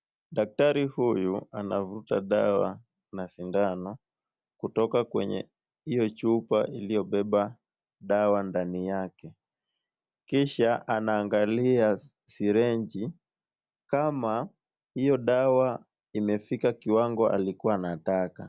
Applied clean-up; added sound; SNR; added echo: none; none; none; none.